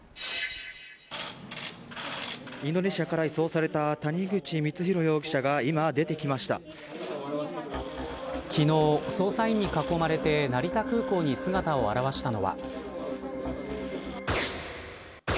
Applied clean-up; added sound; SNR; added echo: none; none; none; none.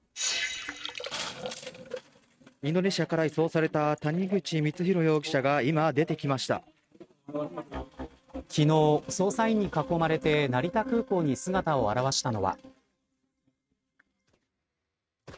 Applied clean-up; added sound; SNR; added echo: neural mask model RNNoise.